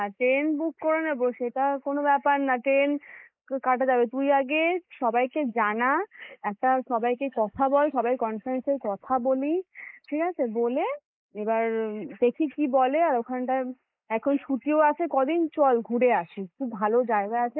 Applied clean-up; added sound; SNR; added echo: neural mask model Resemble Enhance denoiser.